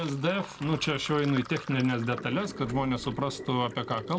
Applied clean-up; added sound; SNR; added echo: none; Sink (filling or washing); 13 dB; none.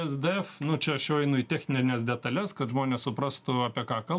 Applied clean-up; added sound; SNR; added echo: none; none; none; none.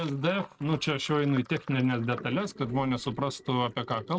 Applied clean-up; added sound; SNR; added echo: neural mask model RNNoise.